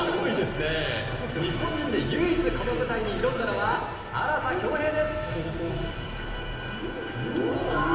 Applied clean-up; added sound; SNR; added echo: none; none; none; reverberation time 1.3 s.